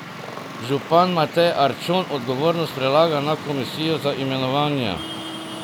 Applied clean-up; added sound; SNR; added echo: none; Traffic noise, roadway noise; 11 dB; none.